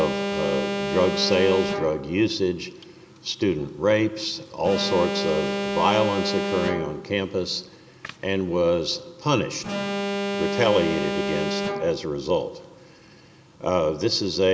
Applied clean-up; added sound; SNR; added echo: none; Alarm; 5 dB; none.